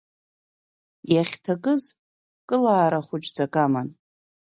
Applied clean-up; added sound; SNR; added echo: none; none; none; none.